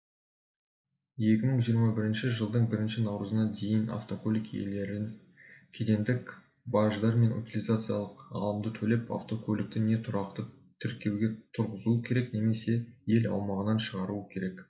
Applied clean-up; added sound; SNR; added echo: none; none; none; none.